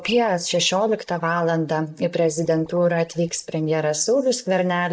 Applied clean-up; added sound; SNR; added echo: neural mask model DeepFilterNet 3.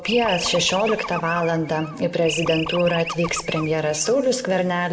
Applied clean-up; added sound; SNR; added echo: none; Animal; 10 dB; reverberation time 1.1 s.